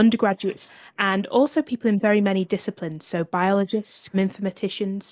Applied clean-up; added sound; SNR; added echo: neural mask model Resemble Enhance denoiser.